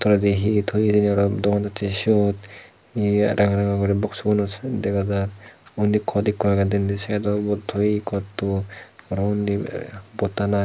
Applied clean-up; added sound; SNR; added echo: none; none; none; none.